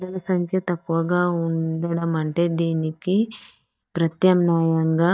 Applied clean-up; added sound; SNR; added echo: neural mask model DeepFilterNet 3.